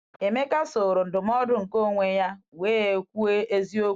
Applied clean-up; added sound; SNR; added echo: none; none; none; none.